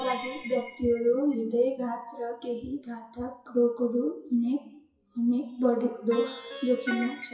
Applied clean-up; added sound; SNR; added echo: classical method WPE with log-MMSE.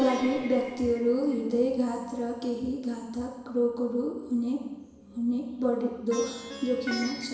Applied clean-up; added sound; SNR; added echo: none; Plucked string instrument; 15 dB; reverberation time 1.0 s.